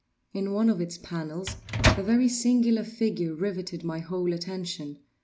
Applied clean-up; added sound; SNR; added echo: none; Microwave oven; 1 dB; none.